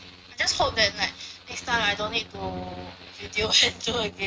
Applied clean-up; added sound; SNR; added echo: neural mask model RNNoise.